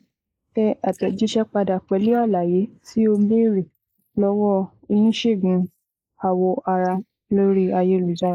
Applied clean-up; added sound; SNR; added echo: neural mask model Resemble Enhance denoiser.